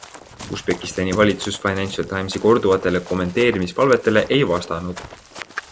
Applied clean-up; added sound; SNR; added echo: none; Run; 16 dB; none.